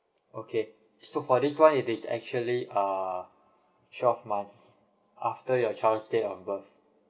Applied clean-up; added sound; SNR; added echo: none; none; none; none.